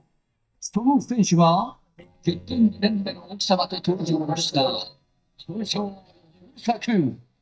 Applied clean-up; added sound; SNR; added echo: neural mask model DeepFilterNet 3.